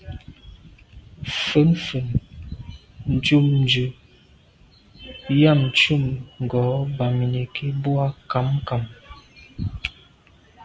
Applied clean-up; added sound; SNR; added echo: none; none; none; none.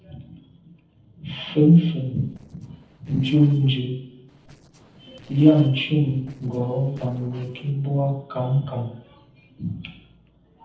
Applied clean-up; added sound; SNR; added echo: neural separator model SepFormer DNS4.